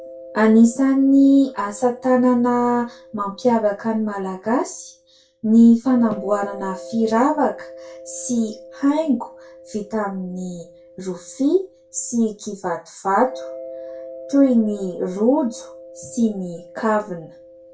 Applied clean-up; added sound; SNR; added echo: none; Mallet percussion; 19 dB; reverberation time 0.2 s.